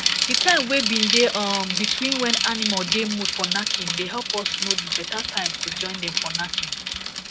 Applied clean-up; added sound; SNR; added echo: none; Bicycle; -2 dB; none.